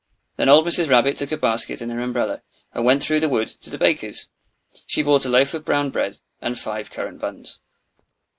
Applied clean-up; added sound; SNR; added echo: neural mask model Resemble Enhance denoiser.